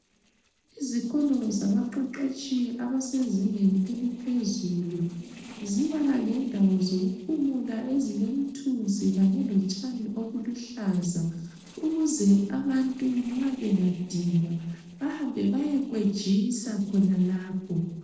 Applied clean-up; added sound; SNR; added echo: neural separator model SepFormer DNS4.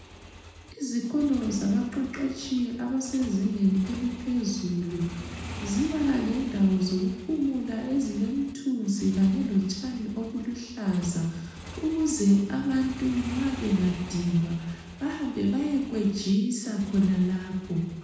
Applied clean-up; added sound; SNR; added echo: none; Motorcycle / Engine; 16 dB; reverberation time 1.0 s.